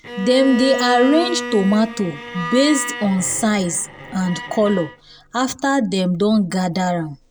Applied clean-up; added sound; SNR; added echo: none; Bowed string instrument; 11 dB; none.